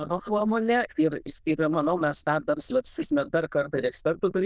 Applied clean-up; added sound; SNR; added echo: neural diffusion model UNIVERSE++.